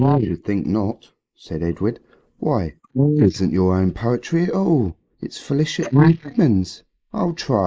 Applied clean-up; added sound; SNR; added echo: neural mask model Resemble Enhance denoiser.